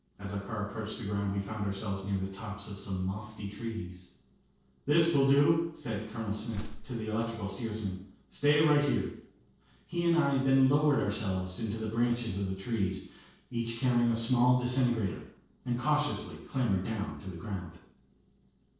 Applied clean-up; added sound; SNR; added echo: neural separator model SepFormer DNS4.